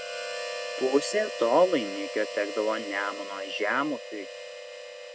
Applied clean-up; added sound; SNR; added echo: none; Harmonica; 8 dB; none.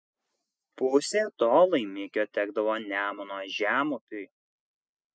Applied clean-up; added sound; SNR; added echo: none; none; none; none.